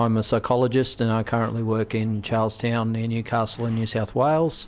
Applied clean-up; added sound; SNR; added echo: none; none; none; none.